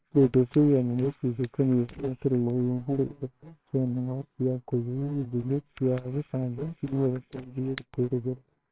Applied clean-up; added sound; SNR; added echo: neural separator model SepFormer WHAMR!.